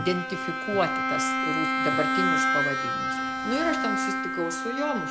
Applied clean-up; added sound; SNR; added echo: none; Bowed string instrument; -4 dB; none.